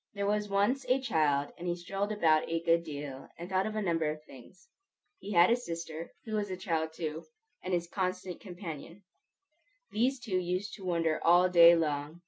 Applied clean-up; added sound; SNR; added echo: none; none; none; none.